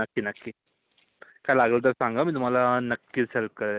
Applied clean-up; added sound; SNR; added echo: none; none; none; none.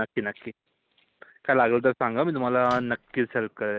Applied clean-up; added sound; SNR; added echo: none; Microwave oven; 18 dB; none.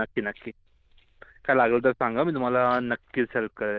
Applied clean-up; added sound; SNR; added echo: neural diffusion model UNIVERSE++.